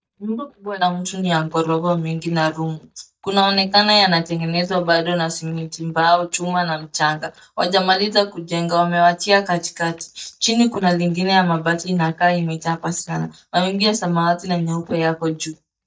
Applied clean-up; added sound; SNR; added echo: neural mask model DeepFilterNet 3.